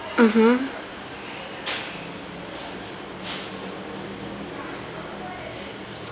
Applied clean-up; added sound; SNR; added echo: none; none; none; none.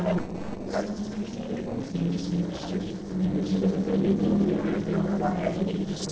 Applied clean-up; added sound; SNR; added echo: neural separator model SepFormer DNS4.